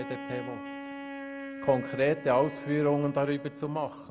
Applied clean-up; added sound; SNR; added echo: none; Wind instrument, woodwind instrument; 11 dB; none.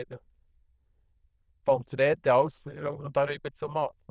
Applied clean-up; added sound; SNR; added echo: neural diffusion model UNIVERSE++.